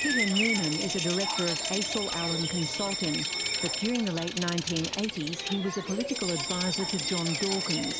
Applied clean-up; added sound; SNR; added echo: none; Bell + Bird vocalization, bird call, bird song; 0 dB; none.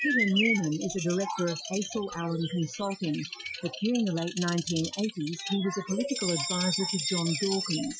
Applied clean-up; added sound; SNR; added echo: classical method Wiener filter.